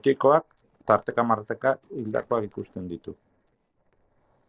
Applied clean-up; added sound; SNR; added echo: neural separator model SepFormer DNS4.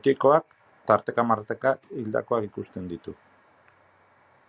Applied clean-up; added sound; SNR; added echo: none; none; none; none.